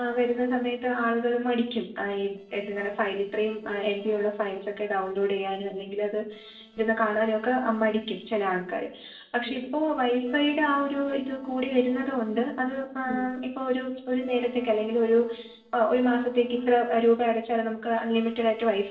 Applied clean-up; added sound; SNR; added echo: neural separator model SepFormer DNS4.